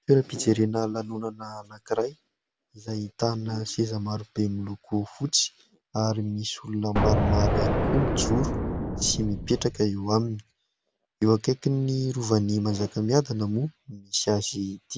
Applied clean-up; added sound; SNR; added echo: none; Explosion; -1 dB; none.